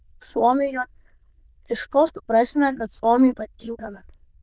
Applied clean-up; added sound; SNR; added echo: neural diffusion model UNIVERSE++.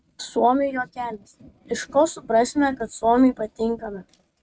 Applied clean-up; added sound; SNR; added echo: neural mask model RNNoise.